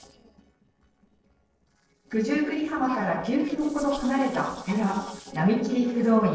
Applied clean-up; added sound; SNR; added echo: neural separator model SepFormer DNS4.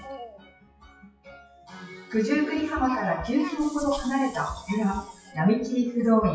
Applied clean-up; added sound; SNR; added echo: classical method WPE with log-MMSE.